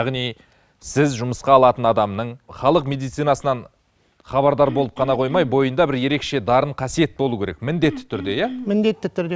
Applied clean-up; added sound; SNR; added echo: none; Cough; 13 dB; none.